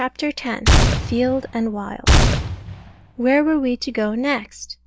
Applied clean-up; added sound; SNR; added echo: none; Gunshot, gunfire; -5 dB; none.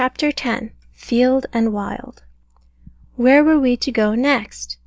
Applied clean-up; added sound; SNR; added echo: none; none; none; none.